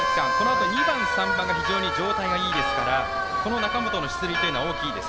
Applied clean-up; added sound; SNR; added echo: none; Church bell; 7 dB; none.